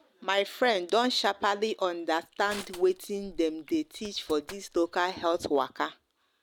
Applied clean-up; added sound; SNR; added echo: none; Crushing; 20 dB; none.